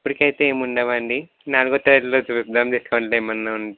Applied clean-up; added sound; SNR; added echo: none; none; none; none.